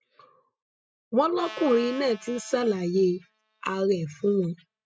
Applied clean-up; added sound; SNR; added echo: classical method spectral subtraction.